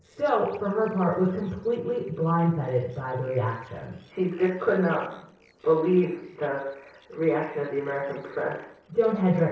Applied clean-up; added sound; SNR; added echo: neural separator model SepFormer DNS4.